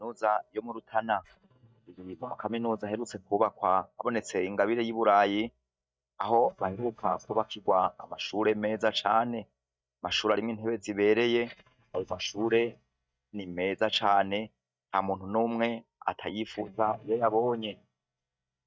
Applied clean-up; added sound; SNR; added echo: neural mask model DeepFilterNet 3.